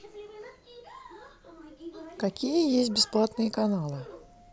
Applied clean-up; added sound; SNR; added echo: none; none; none; none.